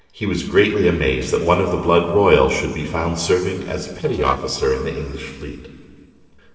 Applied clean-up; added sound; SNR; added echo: neural separator model SepFormer DNS4.